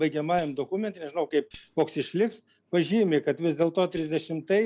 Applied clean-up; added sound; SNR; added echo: none; Tambourine; 12 dB; none.